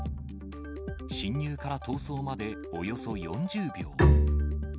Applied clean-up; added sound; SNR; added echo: none; Bowed string instrument; -4 dB; none.